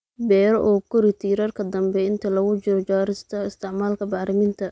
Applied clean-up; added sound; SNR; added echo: none; none; none; none.